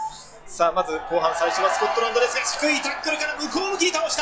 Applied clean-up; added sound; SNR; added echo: classical method log-MMSE.